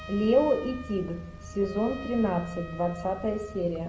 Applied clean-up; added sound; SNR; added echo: none; Trumpet; 17 dB; none.